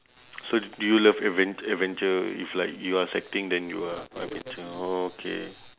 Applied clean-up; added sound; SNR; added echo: none; none; none; none.